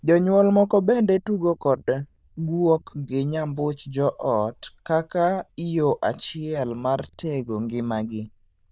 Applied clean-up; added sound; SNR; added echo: neural diffusion model UNIVERSE++.